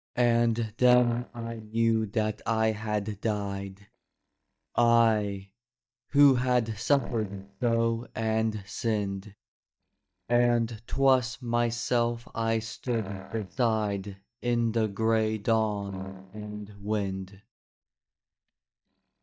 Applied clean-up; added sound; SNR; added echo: neural mask model DeepFilterNet 3.